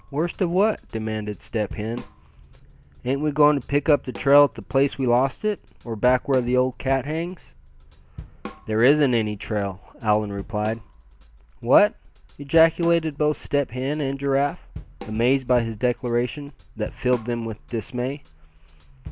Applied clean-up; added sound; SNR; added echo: none; Drum / Drum kit; 19 dB; none.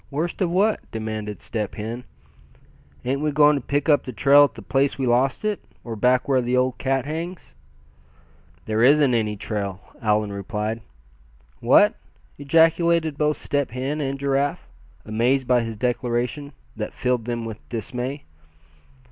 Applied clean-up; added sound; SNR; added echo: none; none; none; none.